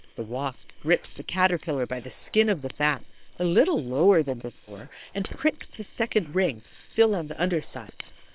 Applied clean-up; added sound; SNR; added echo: neural separator model SepFormer WHAM!.